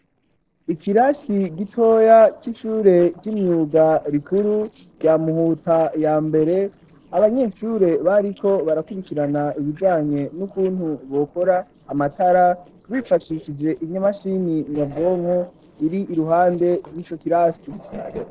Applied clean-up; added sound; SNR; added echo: neural separator model SepFormer DNS4.